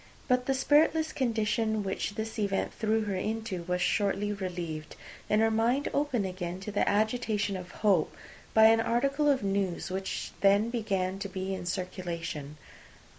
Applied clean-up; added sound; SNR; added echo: none; none; none; none.